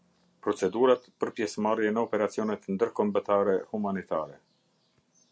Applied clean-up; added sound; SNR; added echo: none; none; none; none.